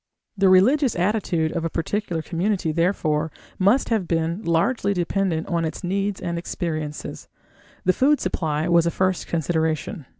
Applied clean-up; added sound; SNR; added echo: none; none; none; none.